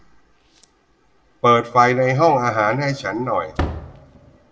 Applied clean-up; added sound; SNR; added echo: none; Slam; 14 dB; reverberation time 0.9 s.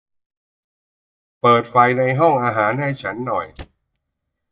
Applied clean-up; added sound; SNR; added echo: neural mask model DeepFilterNet 3.